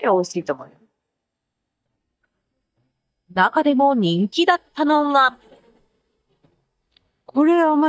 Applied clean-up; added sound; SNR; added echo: neural mask model DeepFilterNet 3.